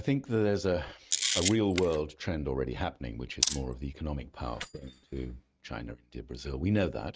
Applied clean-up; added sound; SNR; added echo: neural mask model RNNoise.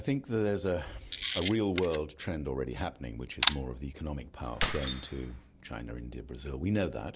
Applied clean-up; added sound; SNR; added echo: none; Keys jangling + Camera; -1 dB; none.